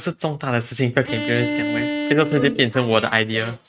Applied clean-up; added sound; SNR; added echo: neural mask model RNNoise.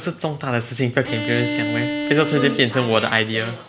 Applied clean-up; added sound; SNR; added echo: none; Bowed string instrument; 6 dB; none.